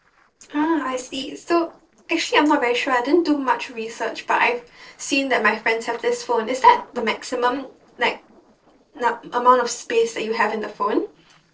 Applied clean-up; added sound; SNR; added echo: neural separator model SepFormer DNS4.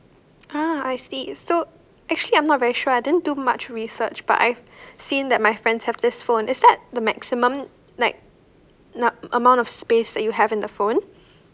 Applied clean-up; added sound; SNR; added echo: none; none; none; none.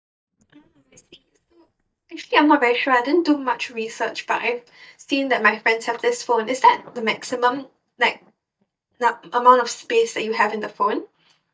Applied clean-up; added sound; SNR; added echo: neural mask model DeepFilterNet 3.